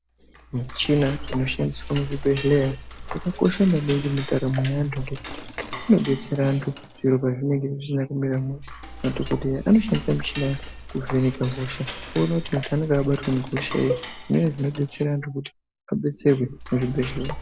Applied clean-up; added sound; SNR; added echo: none; Cowbell + Cutlery, silverware / Dishes, pots, and pans; 11 dB; none.